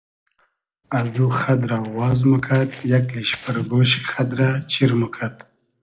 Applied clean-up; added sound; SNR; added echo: neural separator model SepFormer DNS4.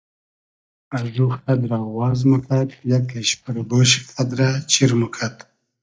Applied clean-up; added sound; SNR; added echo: neural mask model DeepFilterNet 3.